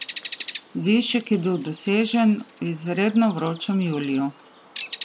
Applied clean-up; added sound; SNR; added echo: none; Bird; 3 dB; none.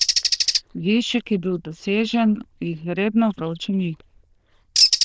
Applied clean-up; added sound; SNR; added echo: neural diffusion model UNIVERSE++.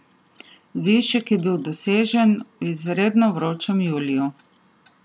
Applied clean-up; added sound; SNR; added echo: none; none; none; none.